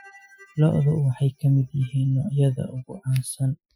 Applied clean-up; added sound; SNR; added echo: classical method Wiener filter.